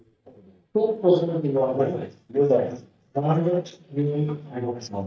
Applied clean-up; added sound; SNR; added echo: neural mask model DeepFilterNet 3.